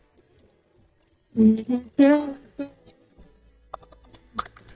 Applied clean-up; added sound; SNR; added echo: neural mask model DeepFilterNet 3.